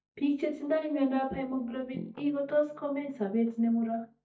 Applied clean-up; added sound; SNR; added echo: neural mask model DeepFilterNet 3.